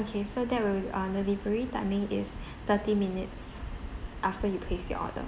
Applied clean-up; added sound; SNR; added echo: none; none; none; none.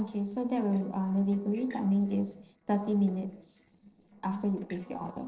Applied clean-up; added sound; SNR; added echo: neural separator model SepFormer DNS4.